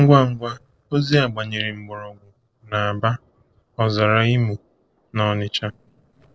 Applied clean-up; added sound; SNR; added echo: neural separator model SepFormer DNS4.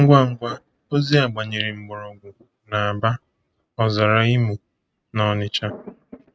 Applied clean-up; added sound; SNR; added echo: neural mask model RNNoise.